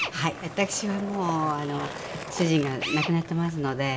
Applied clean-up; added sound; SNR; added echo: none; Skateboard + Drill; 8 dB; none.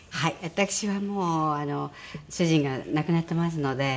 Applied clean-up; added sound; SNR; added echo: none; none; none; none.